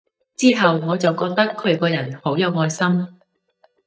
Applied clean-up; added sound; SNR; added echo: neural mask model DeepFilterNet 3.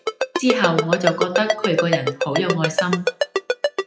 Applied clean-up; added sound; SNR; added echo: classical method WPE with log-MMSE.